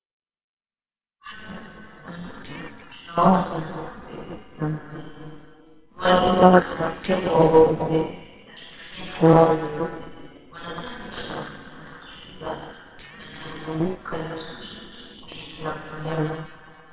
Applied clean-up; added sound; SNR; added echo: neural separator model SepFormer WHAMR!.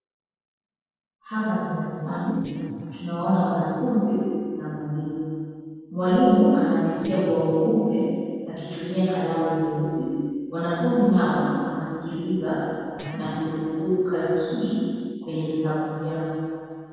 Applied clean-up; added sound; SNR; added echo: neural separator model SepFormer DNS4.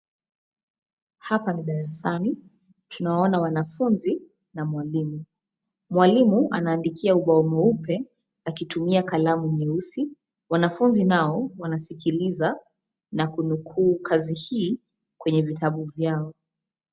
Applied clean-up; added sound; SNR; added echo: none; none; none; none.